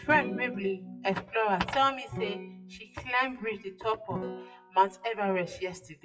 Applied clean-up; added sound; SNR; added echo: classical method WPE with log-MMSE.